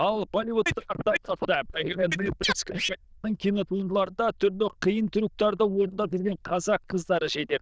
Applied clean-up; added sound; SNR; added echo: neural diffusion model UNIVERSE++.